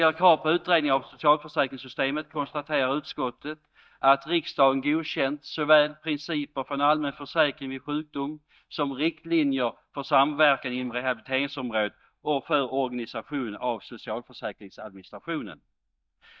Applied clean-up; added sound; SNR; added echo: neural mask model DeepFilterNet 3.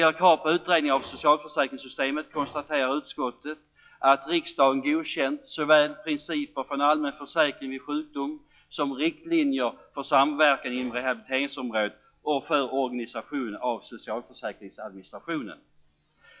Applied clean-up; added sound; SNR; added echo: classical method log-MMSE.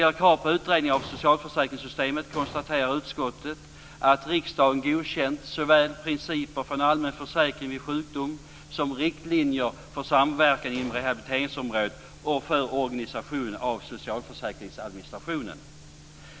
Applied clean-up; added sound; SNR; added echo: none; Explosion; 14 dB; none.